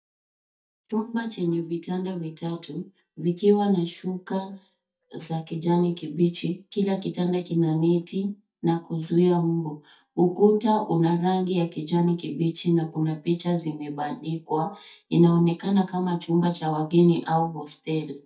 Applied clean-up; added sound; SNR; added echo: neural mask model DeepFilterNet 3.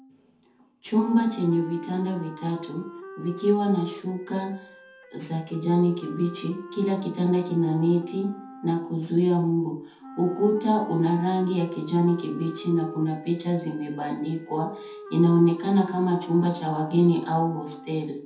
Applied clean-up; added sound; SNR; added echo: none; Wind instrument, woodwind instrument; 17 dB; reverberation time 0.5 s.